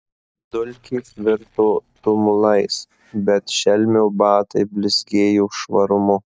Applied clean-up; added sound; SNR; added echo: neural mask model DeepFilterNet 3.